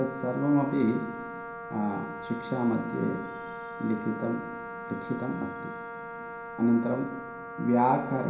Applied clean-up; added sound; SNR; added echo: none; Wind instrument, woodwind instrument; 10 dB; reverberation time 0.5 s.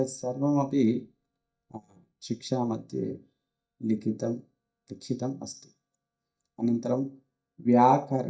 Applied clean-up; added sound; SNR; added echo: neural mask model DeepFilterNet 3.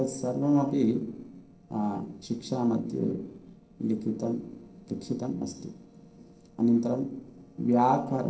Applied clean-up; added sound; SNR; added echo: neural separator model SepFormer DNS4.